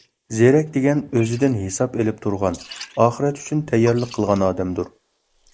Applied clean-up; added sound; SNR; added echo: neural mask model Resemble Enhance denoiser.